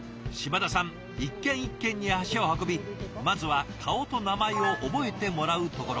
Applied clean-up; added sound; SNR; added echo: none; none; none; none.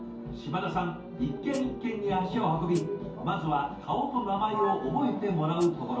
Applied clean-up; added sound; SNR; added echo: none; Hi-hat; 19 dB; reverberation time 0.6 s.